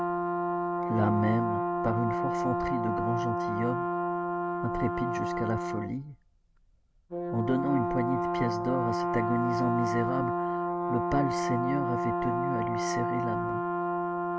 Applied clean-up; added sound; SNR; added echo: none; Brass instrument; -2 dB; none.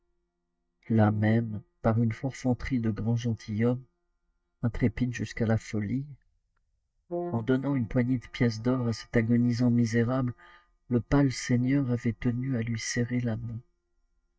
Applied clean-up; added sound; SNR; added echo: neural mask model DeepFilterNet 3.